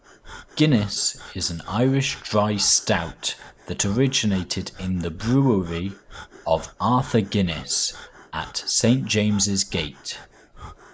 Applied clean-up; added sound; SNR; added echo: none; Breathing; 19 dB; none.